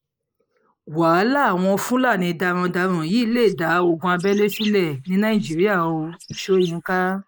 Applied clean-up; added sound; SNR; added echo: neural mask model Resemble Enhance denoiser.